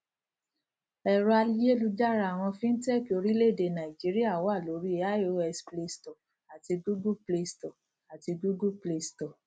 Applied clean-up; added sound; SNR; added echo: none; none; none; none.